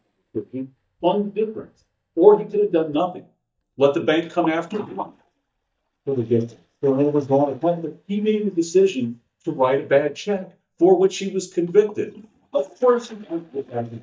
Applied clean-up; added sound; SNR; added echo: neural mask model DeepFilterNet 3.